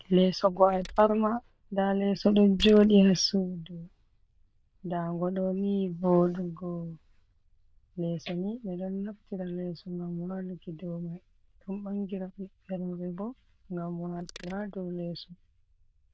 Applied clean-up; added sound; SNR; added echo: neural diffusion model UNIVERSE++.